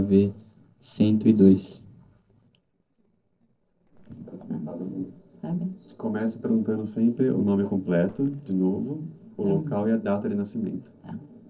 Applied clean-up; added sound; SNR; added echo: neural separator model SepFormer DNS4.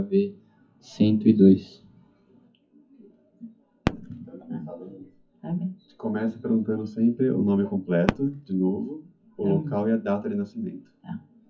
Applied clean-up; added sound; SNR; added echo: classical method WPE with log-MMSE.